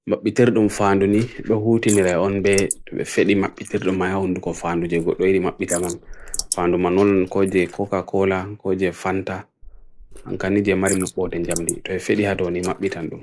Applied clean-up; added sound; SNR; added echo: neural mask model Resemble Enhance denoiser.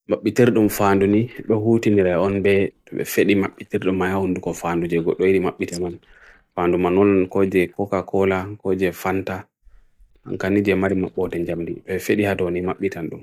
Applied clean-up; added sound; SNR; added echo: neural mask model DeepFilterNet 3.